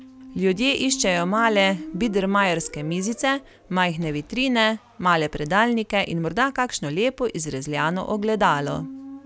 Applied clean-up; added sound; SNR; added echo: none; Squeak; 18 dB; none.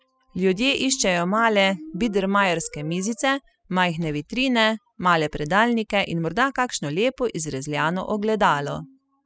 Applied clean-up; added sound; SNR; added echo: classical method spectral subtraction.